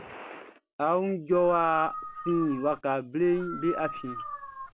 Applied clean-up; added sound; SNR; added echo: none; Dog; 10 dB; none.